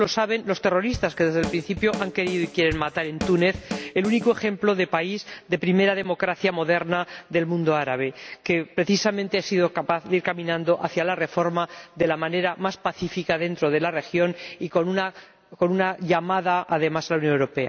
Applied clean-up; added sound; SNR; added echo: none; Drum / Drum kit; 10 dB; none.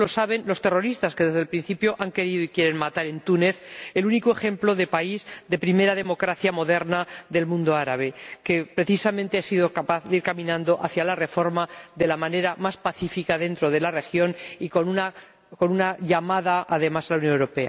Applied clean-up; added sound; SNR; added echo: none; none; none; none.